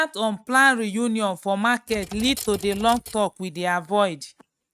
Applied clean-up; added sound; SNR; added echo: neural mask model RNNoise.